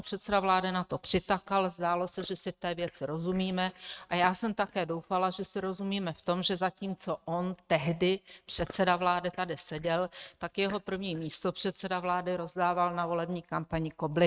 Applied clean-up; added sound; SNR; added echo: neural mask model RNNoise.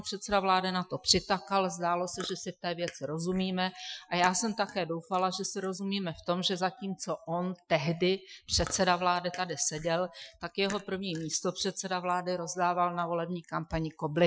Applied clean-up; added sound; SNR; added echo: classical method Wiener filter.